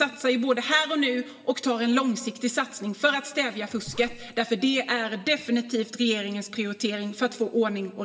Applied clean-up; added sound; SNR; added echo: none; Zipper (clothing); 17 dB; reverberation time 1.9 s.